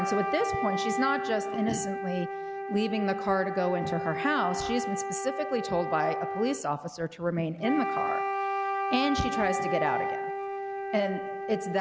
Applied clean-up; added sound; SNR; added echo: none; Wind instrument, woodwind instrument; 2 dB; none.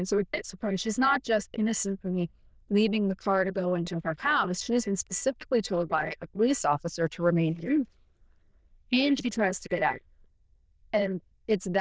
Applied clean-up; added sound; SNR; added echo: neural diffusion model UNIVERSE++.